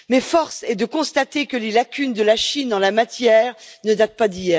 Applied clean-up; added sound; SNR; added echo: none; none; none; none.